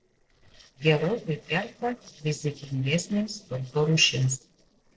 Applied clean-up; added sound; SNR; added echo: neural separator model SepFormer DNS4.